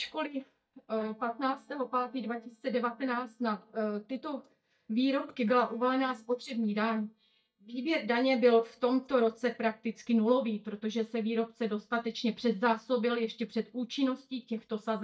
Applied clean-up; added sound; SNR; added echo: neural mask model DeepFilterNet 3.